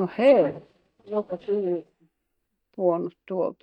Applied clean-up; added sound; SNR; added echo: neural mask model DeepFilterNet 3.